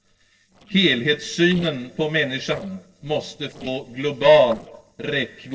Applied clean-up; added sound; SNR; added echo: neural separator model SepFormer DNS4.